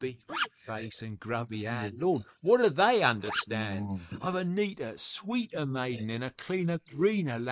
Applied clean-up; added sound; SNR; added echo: neural mask model Resemble Enhance denoiser.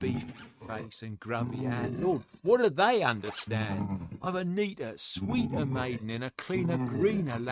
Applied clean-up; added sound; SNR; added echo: neural mask model RNNoise.